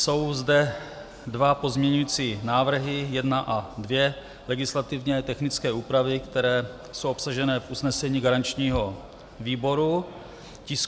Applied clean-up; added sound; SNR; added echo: none; none; none; none.